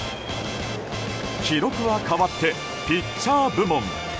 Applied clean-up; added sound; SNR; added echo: none; none; none; none.